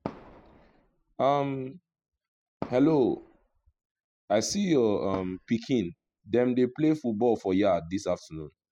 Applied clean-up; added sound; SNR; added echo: classical method spectral subtraction.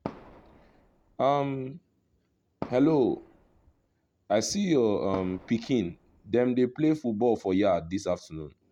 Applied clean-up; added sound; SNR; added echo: none; Fireworks; 16 dB; none.